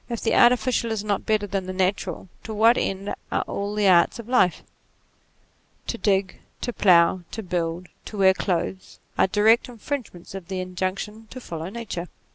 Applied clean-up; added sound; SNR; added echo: none; none; none; none.